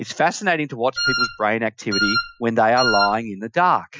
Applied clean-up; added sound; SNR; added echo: classical method Wiener filter.